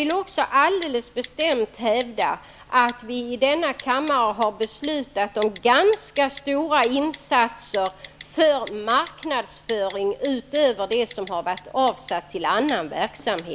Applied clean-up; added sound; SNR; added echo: none; Typing; 20 dB; none.